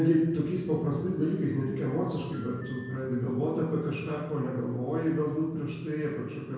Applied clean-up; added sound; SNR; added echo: none; Telephone; 19 dB; reverberation time 1.0 s.